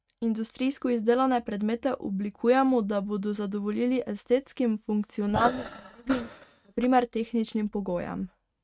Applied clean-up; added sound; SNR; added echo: neural mask model RNNoise.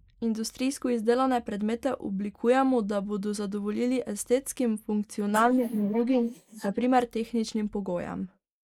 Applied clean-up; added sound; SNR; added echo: neural mask model Resemble Enhance denoiser.